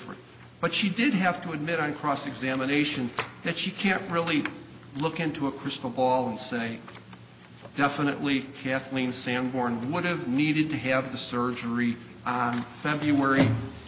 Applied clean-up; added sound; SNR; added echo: none; none; none; none.